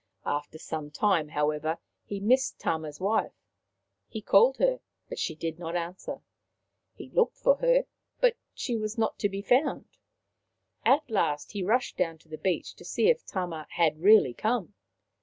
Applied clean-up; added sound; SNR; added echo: none; none; none; none.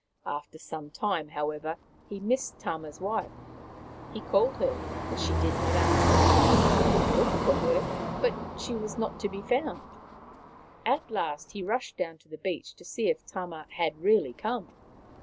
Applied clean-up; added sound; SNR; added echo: none; Car passing by; -1 dB; none.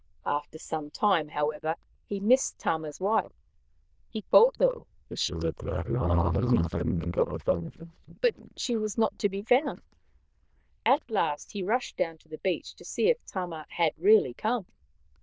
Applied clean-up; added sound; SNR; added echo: neural diffusion model UNIVERSE++.